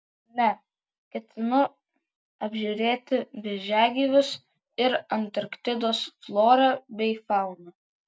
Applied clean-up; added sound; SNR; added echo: none; none; none; none.